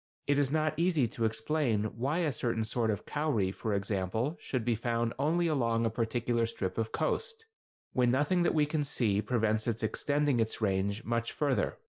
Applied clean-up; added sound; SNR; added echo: none; none; none; none.